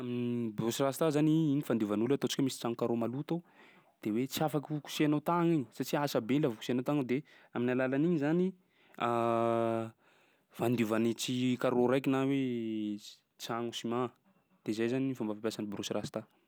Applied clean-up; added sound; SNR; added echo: none; none; none; none.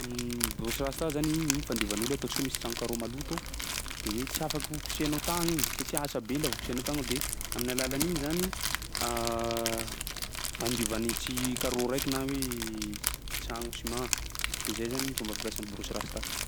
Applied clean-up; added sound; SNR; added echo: none; Crumpling, crinkling; 1 dB; none.